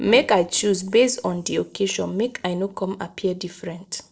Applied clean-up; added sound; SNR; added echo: neural separator model SepFormer DNS4.